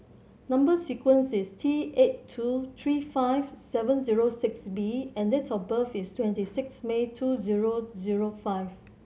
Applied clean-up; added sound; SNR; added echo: none; none; none; none.